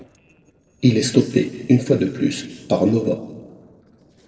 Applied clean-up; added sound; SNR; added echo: neural separator model SepFormer DNS4.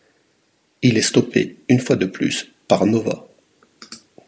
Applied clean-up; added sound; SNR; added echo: none; none; none; none.